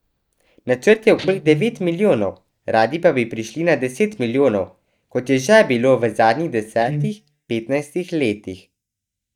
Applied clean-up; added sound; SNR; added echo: neural mask model DeepFilterNet 3.